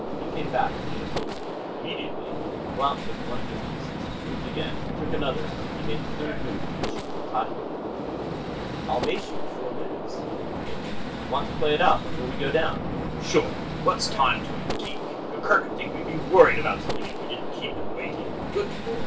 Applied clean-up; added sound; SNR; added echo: none; Gunshot, gunfire; 4 dB; reverberation time 0.2 s.